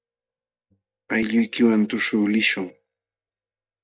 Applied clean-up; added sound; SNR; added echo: neural mask model DeepFilterNet 3.